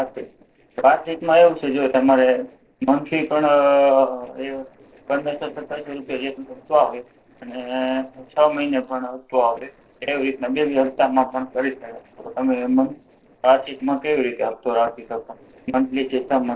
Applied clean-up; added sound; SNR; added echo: neural separator model SepFormer DNS4.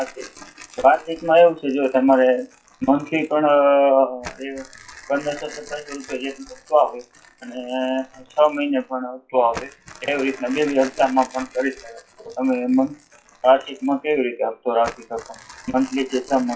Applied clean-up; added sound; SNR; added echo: classical method WPE with log-MMSE.